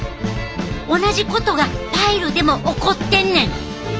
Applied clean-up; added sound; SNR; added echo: none; none; none; none.